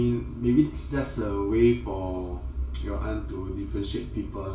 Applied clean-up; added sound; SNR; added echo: none; none; none; reverberation time 0.2 s.